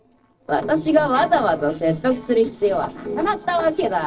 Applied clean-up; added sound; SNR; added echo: neural separator model SepFormer DNS4.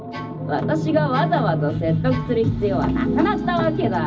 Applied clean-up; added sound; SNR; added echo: none; Bowed string instrument; 20 dB; reverberation time 0.4 s.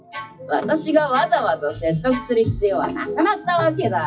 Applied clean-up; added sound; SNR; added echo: classical method WPE with log-MMSE.